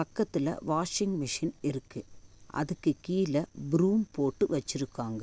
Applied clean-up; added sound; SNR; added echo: none; none; none; none.